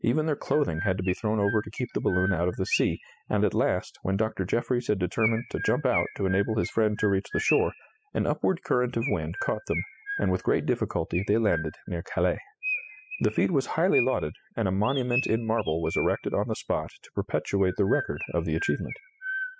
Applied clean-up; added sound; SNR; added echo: classical method spectral subtraction.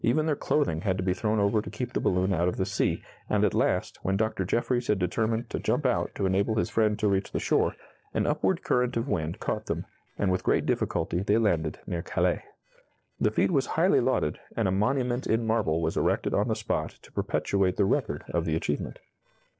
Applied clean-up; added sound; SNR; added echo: neural separator model SepFormer DNS4.